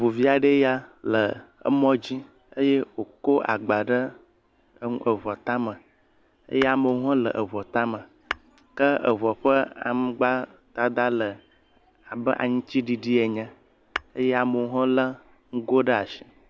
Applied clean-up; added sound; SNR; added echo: none; Tap / Glass; 12 dB; none.